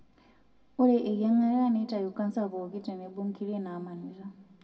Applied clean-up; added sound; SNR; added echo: none; none; none; reverberation time 1.0 s.